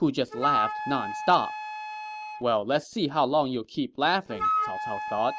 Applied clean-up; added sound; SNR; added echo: none; Wind instrument, woodwind instrument; 5 dB; none.